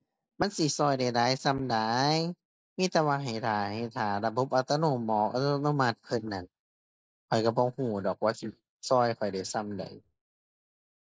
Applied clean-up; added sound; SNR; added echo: neural mask model Resemble Enhance denoiser.